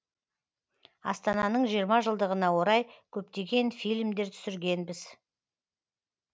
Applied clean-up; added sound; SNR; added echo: none; none; none; none.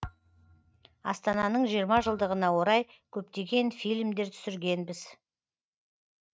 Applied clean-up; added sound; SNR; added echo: neural mask model RNNoise.